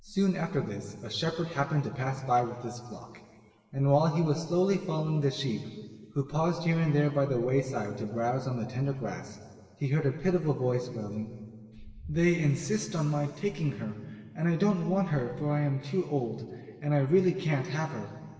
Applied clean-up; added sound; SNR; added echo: none; none; none; reverberation time 1.9 s.